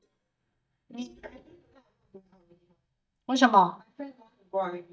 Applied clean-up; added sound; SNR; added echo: neural mask model DeepFilterNet 3.